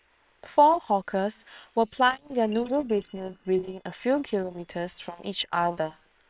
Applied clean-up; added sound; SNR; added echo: neural separator model SepFormer WHAM!.